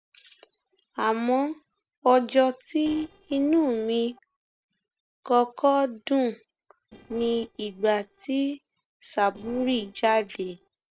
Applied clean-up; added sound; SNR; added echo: neural separator model SepFormer DNS4.